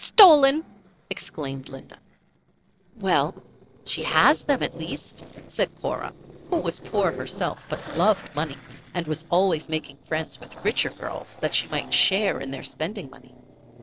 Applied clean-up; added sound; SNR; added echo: neural separator model SepFormer DNS4.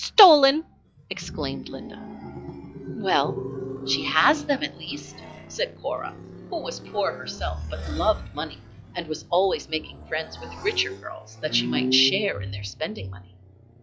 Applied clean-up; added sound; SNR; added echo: classical method log-MMSE.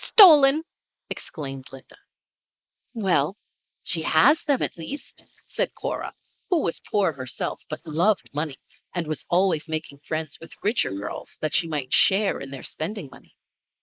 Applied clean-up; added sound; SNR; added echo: neural mask model Resemble Enhance denoiser.